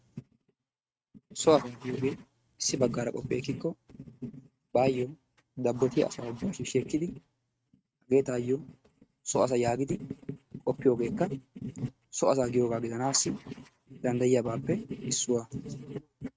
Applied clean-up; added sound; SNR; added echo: neural mask model RNNoise.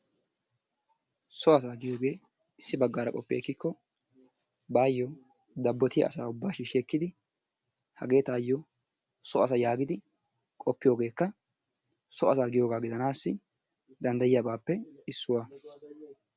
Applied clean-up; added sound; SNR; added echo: none; none; none; none.